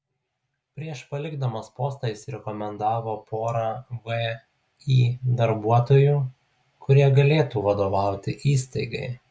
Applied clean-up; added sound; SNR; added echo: none; none; none; none.